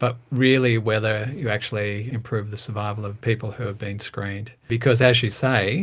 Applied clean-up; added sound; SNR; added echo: none; none; none; none.